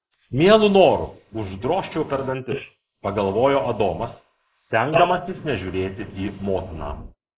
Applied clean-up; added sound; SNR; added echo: neural mask model Resemble Enhance denoiser.